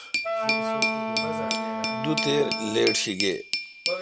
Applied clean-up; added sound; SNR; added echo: none; Wind instrument, woodwind instrument + Glass; -1 dB; none.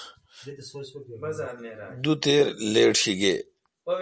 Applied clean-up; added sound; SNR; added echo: none; none; none; none.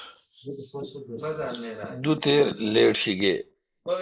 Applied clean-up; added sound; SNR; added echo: neural mask model Resemble Enhance denoiser.